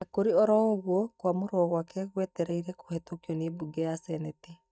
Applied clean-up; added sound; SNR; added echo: neural mask model DeepFilterNet 3.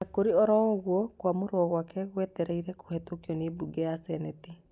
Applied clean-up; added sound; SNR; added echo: none; none; none; none.